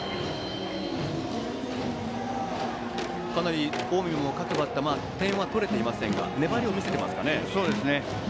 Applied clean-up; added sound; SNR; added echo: none; none; none; none.